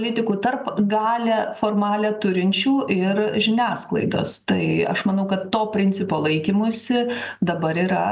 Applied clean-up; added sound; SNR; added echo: none; none; none; none.